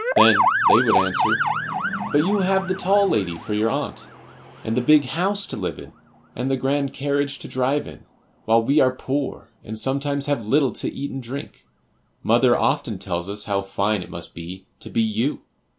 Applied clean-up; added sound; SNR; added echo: none; Motor vehicle (road) / Siren; 6 dB; none.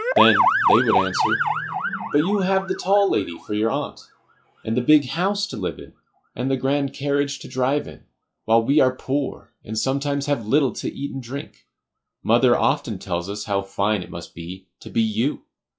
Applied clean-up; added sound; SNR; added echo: classical method log-MMSE.